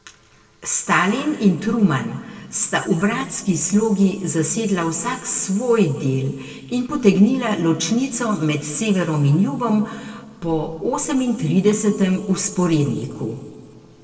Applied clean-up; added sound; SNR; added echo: neural separator model SepFormer DNS4.